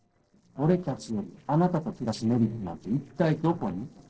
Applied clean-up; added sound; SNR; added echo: neural separator model SepFormer DNS4.